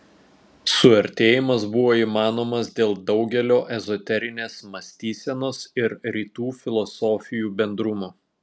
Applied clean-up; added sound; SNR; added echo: none; none; none; none.